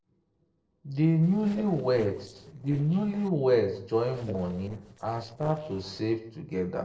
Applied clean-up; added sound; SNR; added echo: neural separator model SepFormer DNS4.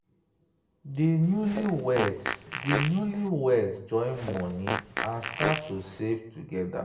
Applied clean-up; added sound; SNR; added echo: none; Fart; 5 dB; reverberation time 0.5 s.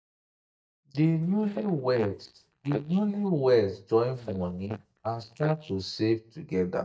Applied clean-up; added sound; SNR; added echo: neural mask model DeepFilterNet 3.